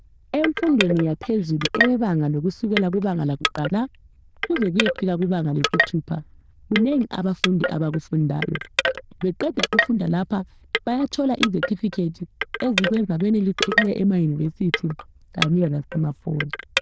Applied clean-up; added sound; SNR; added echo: neural diffusion model UNIVERSE++.